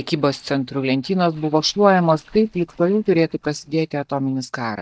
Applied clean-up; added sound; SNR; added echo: neural mask model DeepFilterNet 3.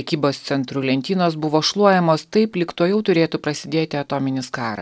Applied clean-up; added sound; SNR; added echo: none; none; none; none.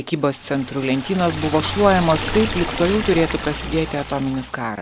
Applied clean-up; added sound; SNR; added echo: none; Liquid; 8 dB; none.